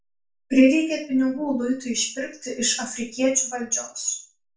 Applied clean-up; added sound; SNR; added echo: none; none; none; reverberation time 0.3 s.